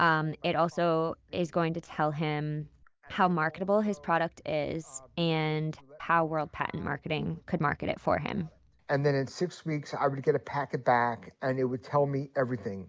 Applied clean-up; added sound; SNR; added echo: none; none; none; none.